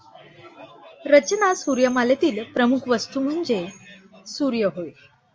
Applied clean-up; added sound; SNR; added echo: none; none; none; none.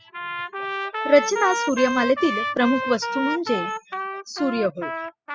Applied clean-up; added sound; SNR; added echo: classical method spectral subtraction.